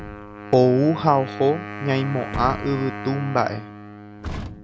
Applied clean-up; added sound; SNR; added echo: none; Wind instrument, woodwind instrument + Truck; 10 dB; none.